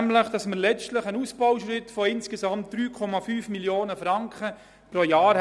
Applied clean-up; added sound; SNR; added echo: none; none; none; none.